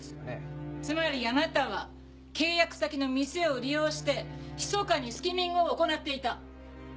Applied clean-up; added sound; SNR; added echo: none; none; none; none.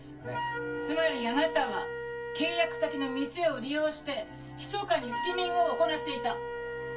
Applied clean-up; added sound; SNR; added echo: none; Wind instrument, woodwind instrument; 6 dB; reverberation time 0.1 s.